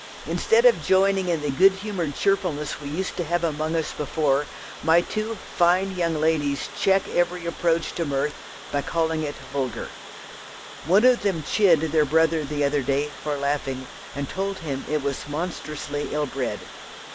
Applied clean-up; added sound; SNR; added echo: none; Water; 15 dB; none.